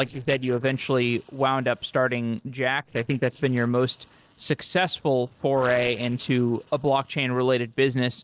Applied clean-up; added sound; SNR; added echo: neural separator model SepFormer DNS4.